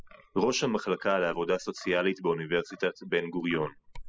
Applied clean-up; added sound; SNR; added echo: classical method spectral subtraction.